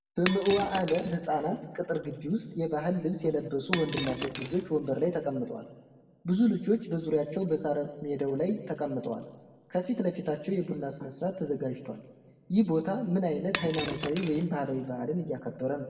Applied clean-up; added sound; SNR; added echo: none; Shatter; 4 dB; reverberation time 1.4 s.